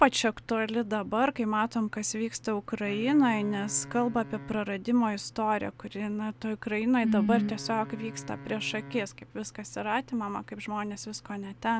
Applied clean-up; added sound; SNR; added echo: none; Wind instrument, woodwind instrument; 16 dB; none.